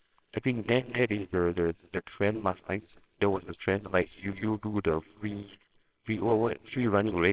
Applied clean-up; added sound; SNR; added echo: neural separator model SepFormer WHAMR!.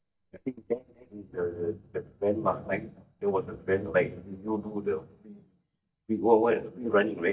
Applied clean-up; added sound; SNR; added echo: neural mask model DeepFilterNet 3.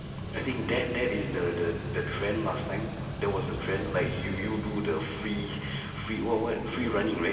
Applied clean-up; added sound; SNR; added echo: none; Mechanical fan; 5 dB; reverberation time 2.5 s.